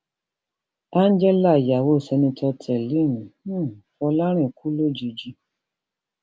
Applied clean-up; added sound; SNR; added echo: none; none; none; none.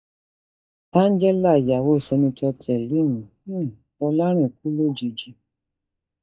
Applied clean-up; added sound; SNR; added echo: neural mask model DeepFilterNet 3.